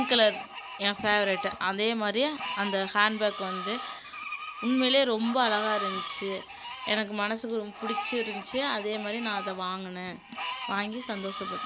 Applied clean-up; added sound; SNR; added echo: none; Screech; 9 dB; none.